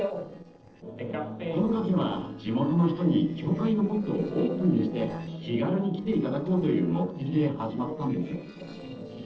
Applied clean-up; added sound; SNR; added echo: neural separator model SepFormer DNS4.